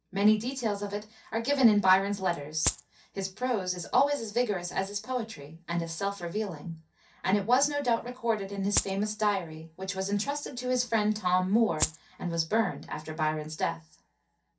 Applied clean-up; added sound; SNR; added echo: none; Rattle (instrument); 4 dB; reverberation time 0.3 s.